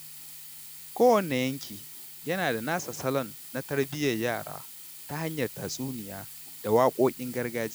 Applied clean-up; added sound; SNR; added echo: none; Sink (filling or washing); 14 dB; none.